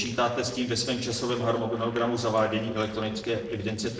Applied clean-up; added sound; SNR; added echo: neural separator model SepFormer DNS4.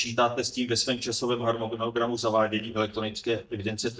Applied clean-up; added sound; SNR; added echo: neural mask model DeepFilterNet 3.